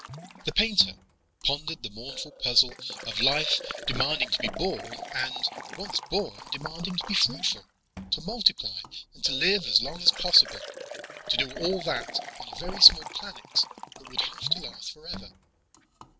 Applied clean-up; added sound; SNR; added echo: none; Liquid; 14 dB; none.